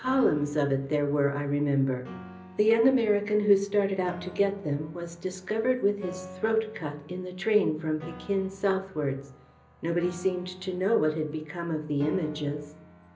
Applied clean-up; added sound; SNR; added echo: none; Piano; 18 dB; reverberation time 0.5 s.